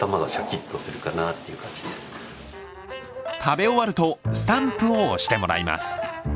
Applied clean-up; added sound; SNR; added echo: none; none; none; none.